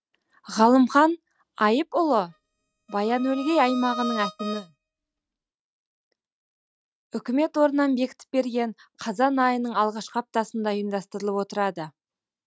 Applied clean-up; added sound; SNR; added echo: neural mask model RNNoise.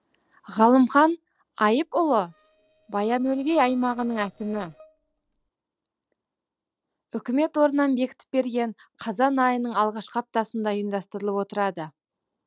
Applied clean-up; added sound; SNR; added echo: neural separator model SepFormer DNS4.